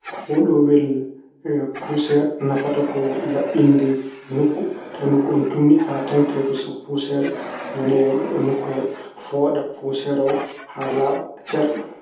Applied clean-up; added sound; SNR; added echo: none; Fire; 15 dB; reverberation time 0.7 s.